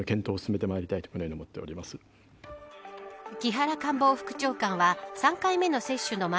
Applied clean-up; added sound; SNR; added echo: none; none; none; none.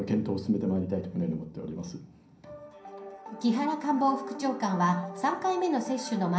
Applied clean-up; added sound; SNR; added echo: none; none; none; reverberation time 0.6 s.